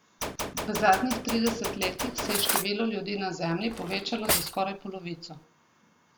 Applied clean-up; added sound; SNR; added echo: none; Gunshot, gunfire + Cutlery, silverware; 3 dB; none.